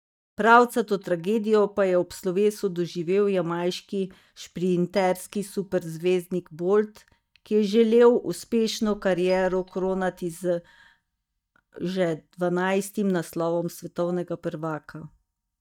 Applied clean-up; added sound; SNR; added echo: neural mask model DeepFilterNet 3.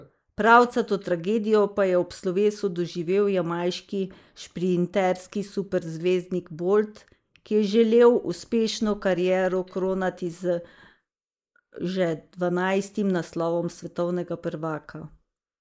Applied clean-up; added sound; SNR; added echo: neural mask model Resemble Enhance denoiser.